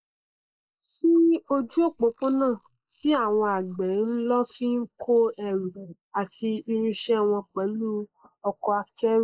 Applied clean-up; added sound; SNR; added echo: neural mask model Resemble Enhance denoiser.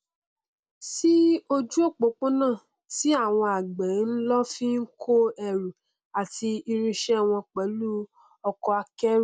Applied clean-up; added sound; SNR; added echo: none; none; none; none.